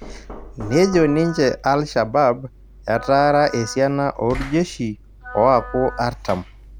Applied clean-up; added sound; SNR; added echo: none; Knock + Wind instrument, woodwind instrument; 15 dB; none.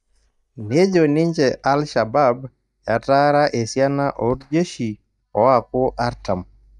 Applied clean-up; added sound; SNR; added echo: neural mask model DeepFilterNet 3.